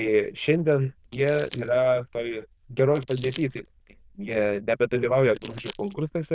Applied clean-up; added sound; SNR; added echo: neural diffusion model UNIVERSE++.